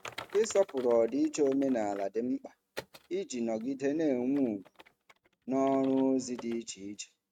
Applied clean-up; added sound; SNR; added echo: neural mask model RNNoise.